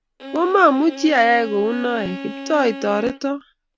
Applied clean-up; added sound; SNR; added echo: none; Bowed string instrument; 14 dB; none.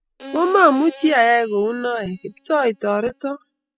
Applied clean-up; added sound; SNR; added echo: classical method spectral subtraction.